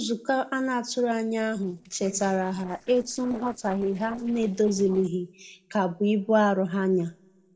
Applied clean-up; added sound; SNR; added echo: neural separator model SepFormer DNS4.